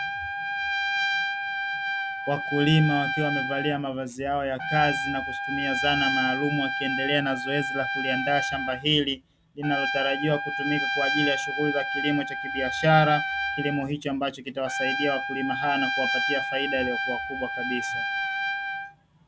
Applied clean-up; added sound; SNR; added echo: none; Trumpet; 1 dB; none.